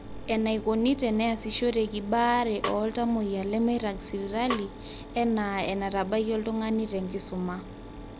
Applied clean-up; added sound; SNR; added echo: none; Snare drum + Mechanisms; 12 dB; none.